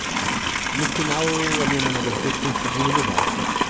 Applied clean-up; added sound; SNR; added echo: none; Livestock, farm animals, working animals; -4 dB; none.